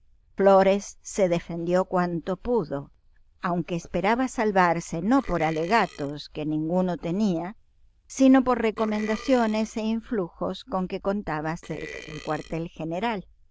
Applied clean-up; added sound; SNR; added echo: neural diffusion model UNIVERSE++.